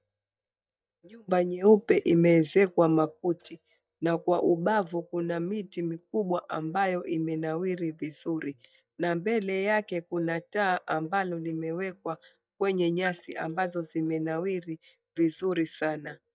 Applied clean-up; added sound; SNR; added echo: neural mask model DeepFilterNet 3.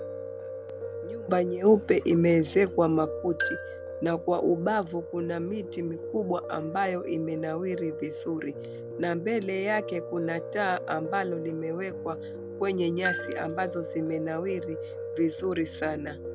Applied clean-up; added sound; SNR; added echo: none; Marimba, xylophone + Piano; 8 dB; none.